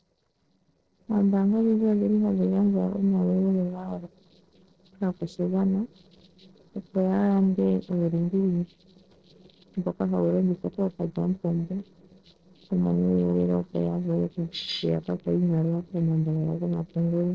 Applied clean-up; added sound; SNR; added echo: neural separator model SepFormer DNS4.